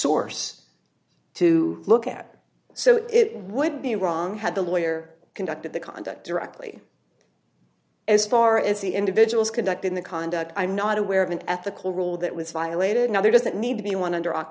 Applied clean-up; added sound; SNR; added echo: none; none; none; none.